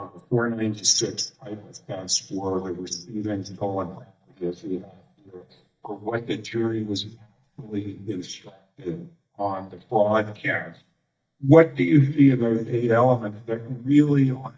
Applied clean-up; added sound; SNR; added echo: neural mask model DeepFilterNet 3.